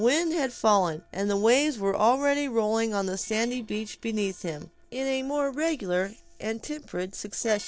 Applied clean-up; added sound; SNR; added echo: neural separator model SepFormer DNS4.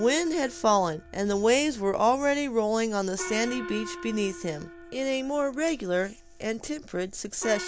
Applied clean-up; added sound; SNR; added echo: none; Gong; 16 dB; none.